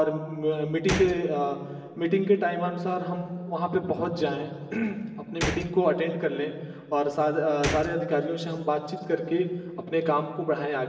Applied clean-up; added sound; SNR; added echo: none; Gunshot, gunfire; 10 dB; reverberation time 1.9 s.